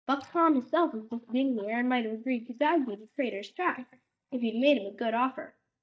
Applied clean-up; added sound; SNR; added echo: neural mask model DeepFilterNet 3.